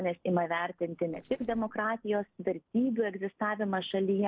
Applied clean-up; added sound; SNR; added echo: neural separator model SepFormer DNS4.